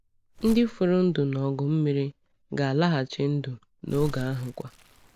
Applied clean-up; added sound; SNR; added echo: none; Crumpling, crinkling; 17 dB; none.